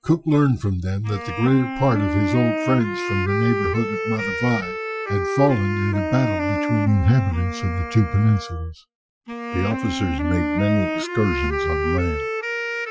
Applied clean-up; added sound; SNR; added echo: classical method Wiener filter.